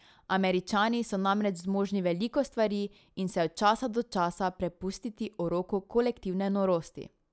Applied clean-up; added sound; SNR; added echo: none; none; none; none.